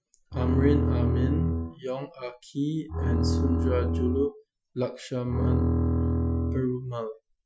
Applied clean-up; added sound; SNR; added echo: classical method Wiener filter.